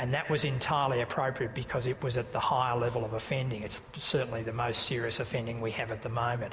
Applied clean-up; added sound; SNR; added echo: none; none; none; none.